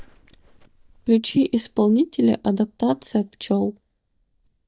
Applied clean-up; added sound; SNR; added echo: neural mask model DeepFilterNet 3.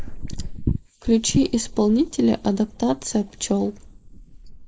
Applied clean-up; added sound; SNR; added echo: neural mask model Resemble Enhance denoiser.